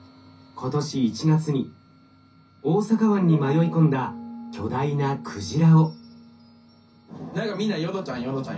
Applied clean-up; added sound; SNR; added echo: none; none; none; reverberation time 0.3 s.